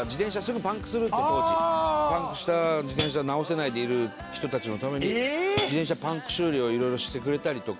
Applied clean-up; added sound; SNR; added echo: none; Hi-hat; 6 dB; none.